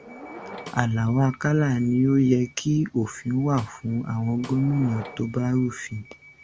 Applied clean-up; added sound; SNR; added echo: none; Subway, metro, underground / Door + Snare drum; 20 dB; none.